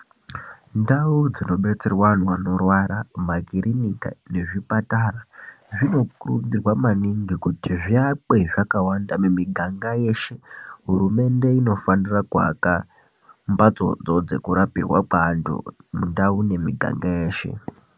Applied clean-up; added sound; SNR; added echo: none; none; none; none.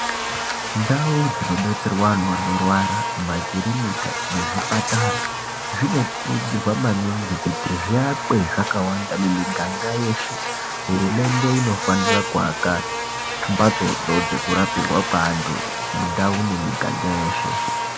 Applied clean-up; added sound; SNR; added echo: none; Buzz; 3 dB; none.